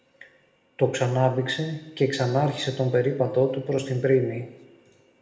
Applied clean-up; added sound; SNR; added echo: none; none; none; reverberation time 0.9 s.